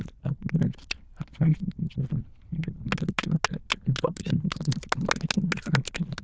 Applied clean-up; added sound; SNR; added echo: neural diffusion model UNIVERSE++.